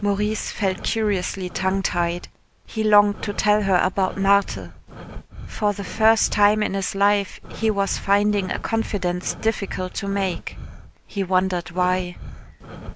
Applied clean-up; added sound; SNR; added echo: none; Breathing; 13 dB; none.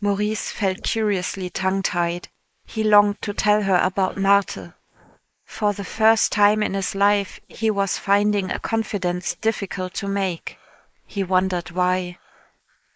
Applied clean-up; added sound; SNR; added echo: neural mask model Resemble Enhance denoiser.